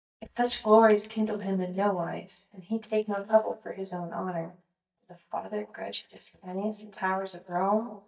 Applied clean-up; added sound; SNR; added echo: neural mask model DeepFilterNet 3.